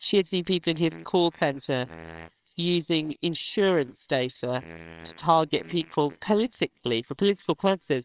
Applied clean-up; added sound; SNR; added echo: neural separator model SepFormer WHAMR!.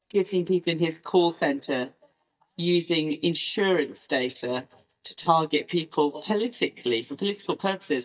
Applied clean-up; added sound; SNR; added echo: neural mask model DeepFilterNet 3.